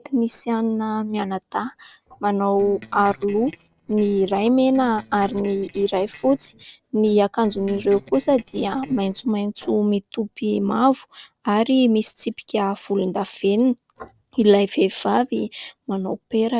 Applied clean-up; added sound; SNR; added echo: neural separator model SepFormer DNS4.